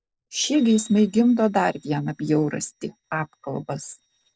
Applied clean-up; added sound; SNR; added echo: neural separator model SepFormer DNS4.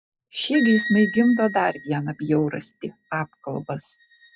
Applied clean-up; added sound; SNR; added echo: classical method log-MMSE.